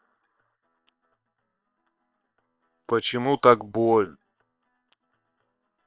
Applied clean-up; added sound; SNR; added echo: neural separator model SepFormer WHAM!.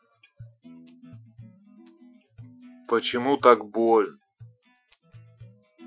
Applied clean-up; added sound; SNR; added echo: classical method Wiener filter.